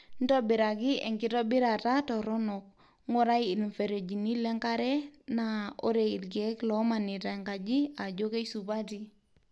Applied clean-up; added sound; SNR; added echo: none; none; none; none.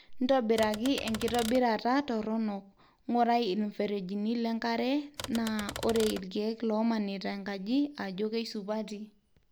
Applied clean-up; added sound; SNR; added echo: none; Typewriter; 11 dB; none.